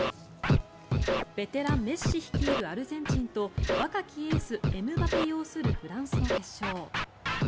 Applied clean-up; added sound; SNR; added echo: none; Scratching (performance technique); -4 dB; none.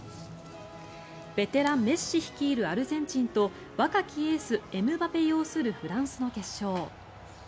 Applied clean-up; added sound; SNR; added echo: none; none; none; none.